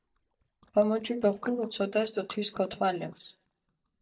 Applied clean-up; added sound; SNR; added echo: neural mask model DeepFilterNet 3.